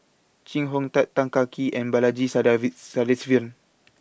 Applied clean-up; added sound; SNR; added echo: none; none; none; none.